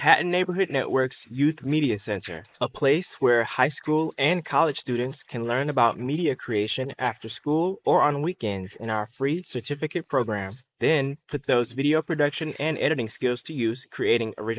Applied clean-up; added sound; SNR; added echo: neural mask model Resemble Enhance denoiser.